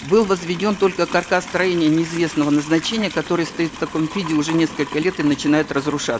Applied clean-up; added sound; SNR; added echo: none; Livestock, farm animals, working animals; 14 dB; none.